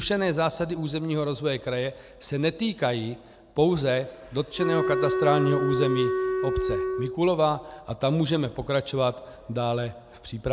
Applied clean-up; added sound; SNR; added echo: none; Wind instrument, woodwind instrument; 1 dB; none.